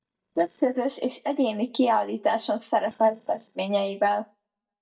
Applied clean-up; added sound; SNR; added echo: neural mask model DeepFilterNet 3.